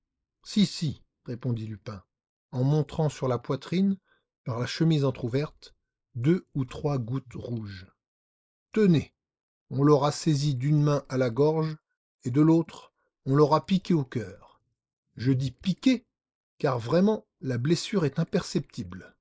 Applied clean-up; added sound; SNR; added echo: neural mask model Resemble Enhance denoiser.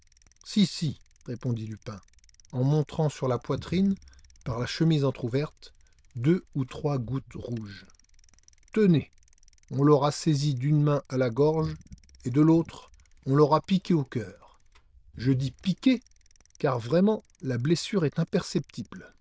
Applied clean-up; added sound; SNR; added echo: neural diffusion model UNIVERSE++.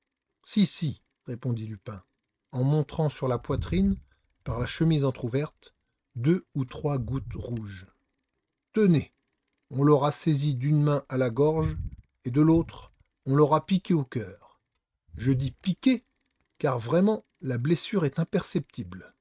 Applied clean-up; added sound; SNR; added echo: neural mask model RNNoise.